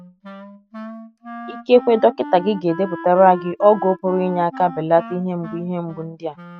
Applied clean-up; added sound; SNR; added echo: neural mask model RNNoise.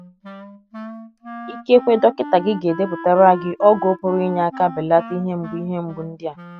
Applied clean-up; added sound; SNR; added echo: none; Wind instrument, woodwind instrument; 15 dB; none.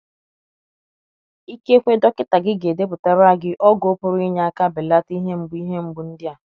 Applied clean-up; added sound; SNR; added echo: none; none; none; none.